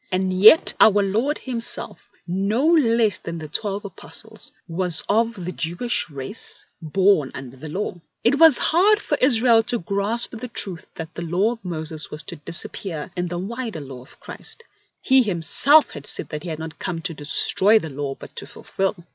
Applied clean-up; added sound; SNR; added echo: none; none; none; none.